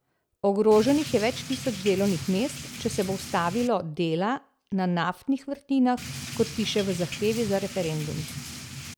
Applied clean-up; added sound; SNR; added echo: none; Drip / Rain; 10 dB; none.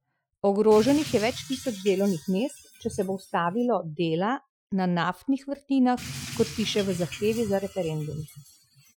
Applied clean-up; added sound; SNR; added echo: classical method Wiener filter.